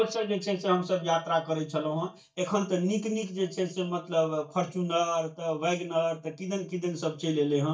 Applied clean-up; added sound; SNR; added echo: neural mask model DeepFilterNet 3.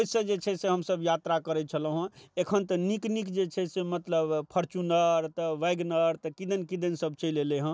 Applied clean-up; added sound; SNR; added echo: none; none; none; none.